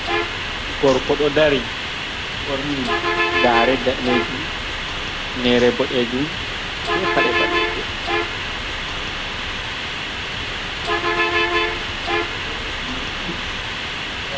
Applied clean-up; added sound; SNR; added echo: none; Bus; -2 dB; none.